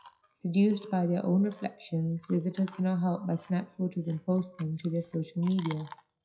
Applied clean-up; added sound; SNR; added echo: classical method WPE with log-MMSE.